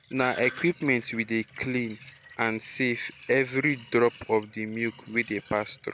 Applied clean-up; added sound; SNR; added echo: none; Sink (filling or washing); 18 dB; none.